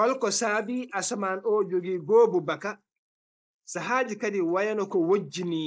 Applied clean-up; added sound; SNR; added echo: neural mask model Resemble Enhance denoiser.